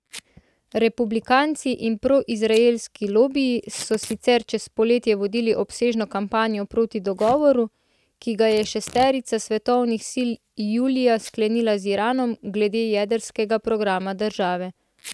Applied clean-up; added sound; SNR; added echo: neural mask model RNNoise.